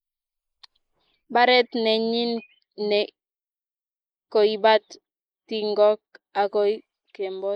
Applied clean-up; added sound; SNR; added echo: neural mask model Resemble Enhance denoiser.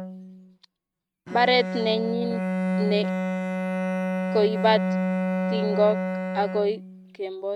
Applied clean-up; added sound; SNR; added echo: neural mask model RNNoise.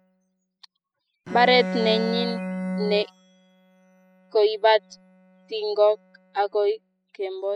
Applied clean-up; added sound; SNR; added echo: classical method spectral subtraction.